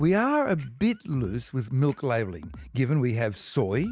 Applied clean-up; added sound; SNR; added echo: none; none; none; none.